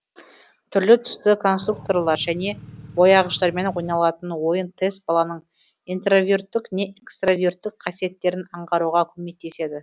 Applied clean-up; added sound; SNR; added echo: none; Engine / Truck / Car; 18 dB; none.